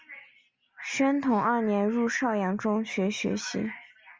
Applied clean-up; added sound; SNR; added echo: none; none; none; none.